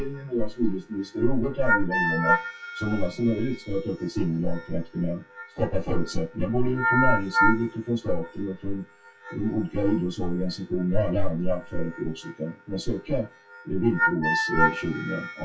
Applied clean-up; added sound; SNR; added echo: classical method WPE with log-MMSE.